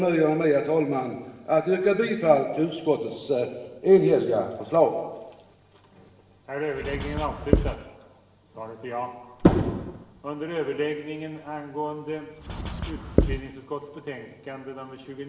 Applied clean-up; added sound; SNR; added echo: none; Writing; 1 dB; reverberation time 1.1 s.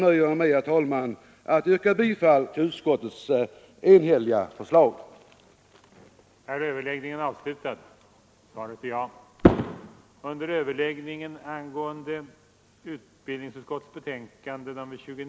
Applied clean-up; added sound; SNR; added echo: none; none; none; none.